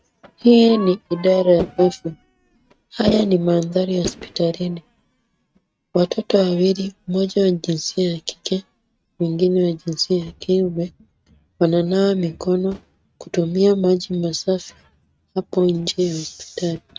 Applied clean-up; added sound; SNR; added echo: neural mask model RNNoise.